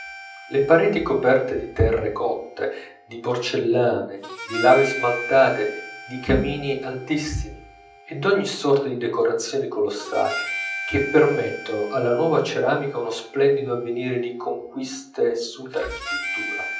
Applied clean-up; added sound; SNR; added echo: none; Harmonica; 13 dB; reverberation time 0.6 s.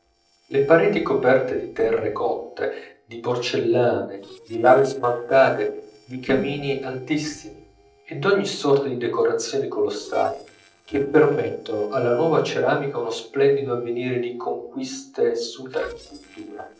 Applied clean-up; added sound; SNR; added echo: neural separator model SepFormer DNS4.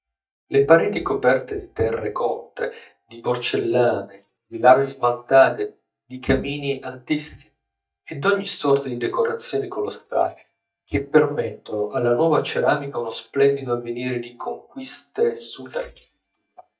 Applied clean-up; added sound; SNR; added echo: neural mask model DeepFilterNet 3.